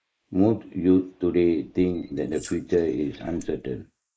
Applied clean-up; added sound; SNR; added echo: neural mask model Resemble Enhance denoiser.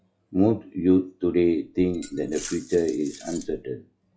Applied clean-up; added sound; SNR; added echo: classical method log-MMSE.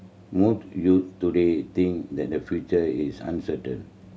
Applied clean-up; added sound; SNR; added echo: none; none; none; none.